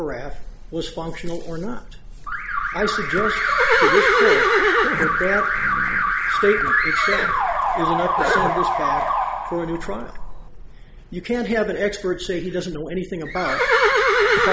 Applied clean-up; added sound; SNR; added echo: none; Alarm + Livestock, farm animals, working animals; -5 dB; none.